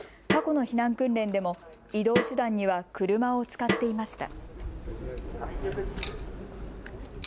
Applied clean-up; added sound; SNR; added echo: none; Snare drum; 5 dB; none.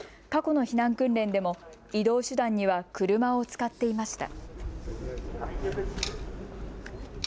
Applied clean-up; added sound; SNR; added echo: none; none; none; none.